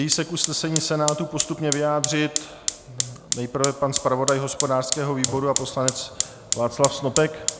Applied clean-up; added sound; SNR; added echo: none; Fire; 5 dB; none.